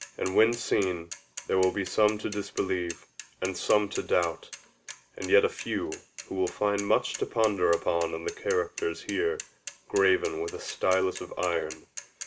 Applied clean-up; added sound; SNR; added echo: none; Mechanisms / Bicycle; 16 dB; none.